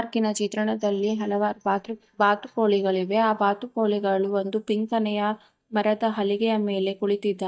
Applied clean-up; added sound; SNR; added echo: neural mask model DeepFilterNet 3.